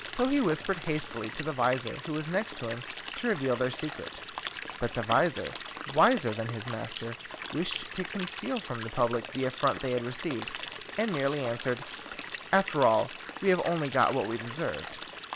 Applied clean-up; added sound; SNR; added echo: none; Stream; 9 dB; none.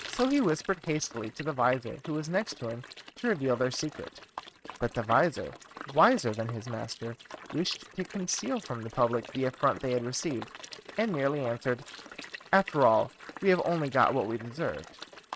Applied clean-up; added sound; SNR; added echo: neural mask model RNNoise.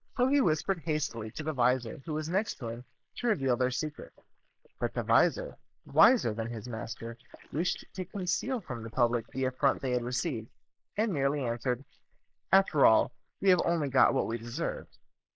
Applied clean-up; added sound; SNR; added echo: neural mask model Resemble Enhance denoiser.